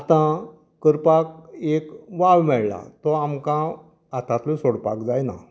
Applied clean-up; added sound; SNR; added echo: none; none; none; none.